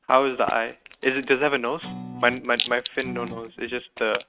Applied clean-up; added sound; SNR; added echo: neural mask model RNNoise.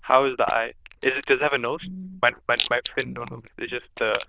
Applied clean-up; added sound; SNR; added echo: neural diffusion model UNIVERSE++.